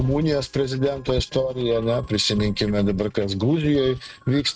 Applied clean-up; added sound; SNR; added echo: neural mask model RNNoise.